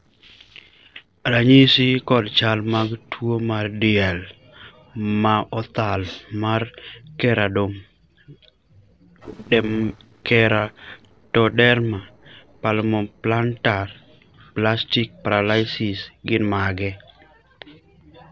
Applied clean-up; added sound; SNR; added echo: neural separator model SepFormer DNS4.